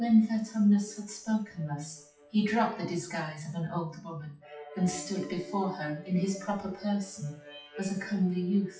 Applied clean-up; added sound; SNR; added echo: classical method WPE with log-MMSE.